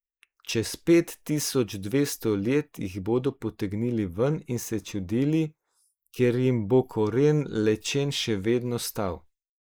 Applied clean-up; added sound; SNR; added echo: neural mask model Resemble Enhance denoiser.